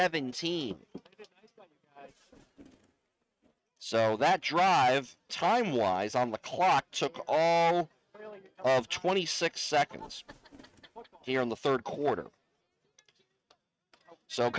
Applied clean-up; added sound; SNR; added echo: neural mask model RNNoise.